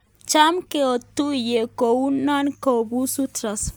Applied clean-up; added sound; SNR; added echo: none; none; none; none.